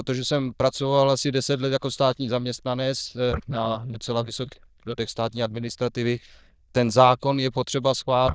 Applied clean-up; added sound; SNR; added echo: neural diffusion model UNIVERSE++.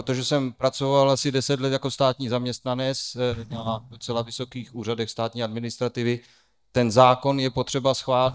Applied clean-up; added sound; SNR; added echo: neural mask model DeepFilterNet 3.